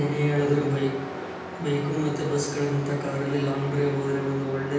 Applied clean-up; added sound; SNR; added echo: none; Truck; 10 dB; reverberation time 0.9 s.